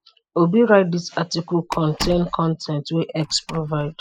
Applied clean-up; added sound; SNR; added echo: classical method spectral subtraction.